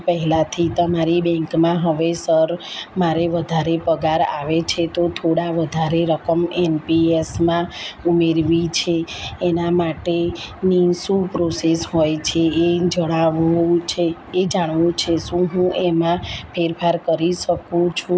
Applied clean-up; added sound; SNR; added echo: none; none; none; none.